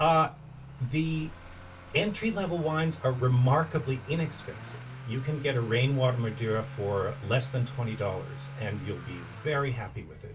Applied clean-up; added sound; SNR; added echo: none; Accelerating, revving, vroom / Motor vehicle (road); 13 dB; reverberation time 0.2 s.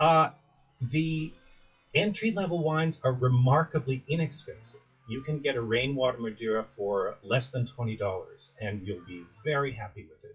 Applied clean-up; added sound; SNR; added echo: classical method WPE with log-MMSE.